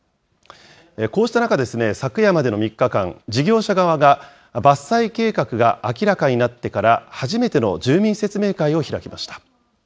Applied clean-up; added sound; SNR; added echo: none; none; none; none.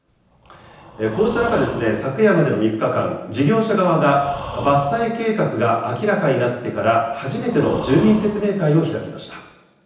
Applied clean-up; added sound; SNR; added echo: none; Breathing; 17 dB; reverberation time 0.9 s.